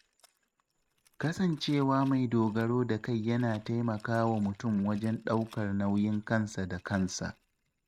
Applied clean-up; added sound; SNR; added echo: neural mask model RNNoise.